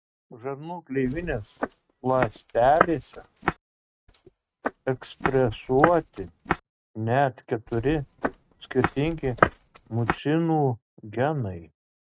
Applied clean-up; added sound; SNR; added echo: neural mask model RNNoise.